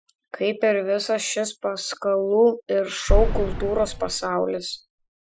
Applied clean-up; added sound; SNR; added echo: classical method Wiener filter.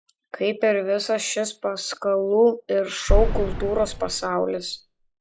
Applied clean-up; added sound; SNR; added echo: classical method log-MMSE.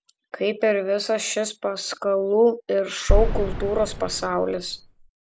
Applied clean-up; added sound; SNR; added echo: none; Boom; 0 dB; none.